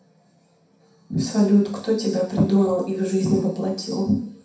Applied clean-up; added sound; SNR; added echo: none; none; none; reverberation time 0.6 s.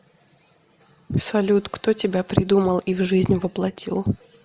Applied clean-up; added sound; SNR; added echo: none; none; none; none.